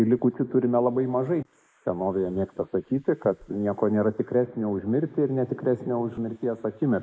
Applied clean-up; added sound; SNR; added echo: neural mask model Resemble Enhance denoiser.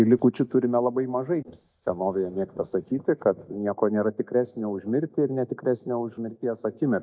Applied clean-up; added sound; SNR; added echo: neural mask model DeepFilterNet 3.